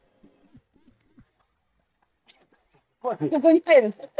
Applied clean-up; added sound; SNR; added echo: neural mask model DeepFilterNet 3.